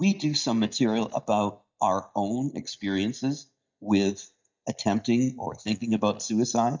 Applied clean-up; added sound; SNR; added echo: neural mask model DeepFilterNet 3.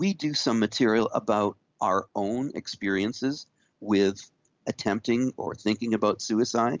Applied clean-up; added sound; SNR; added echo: none; none; none; none.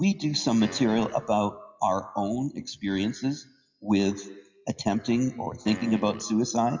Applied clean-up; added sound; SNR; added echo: classical method WPE with log-MMSE.